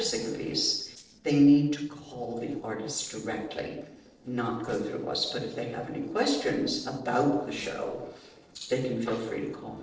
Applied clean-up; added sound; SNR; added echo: neural separator model SepFormer DNS4.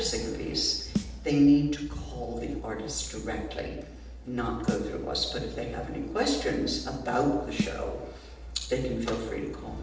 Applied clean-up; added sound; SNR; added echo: none; Snare drum; 10 dB; reverberation time 0.8 s.